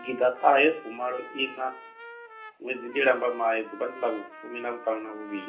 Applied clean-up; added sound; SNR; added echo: none; Trumpet; 17 dB; reverberation time 0.3 s.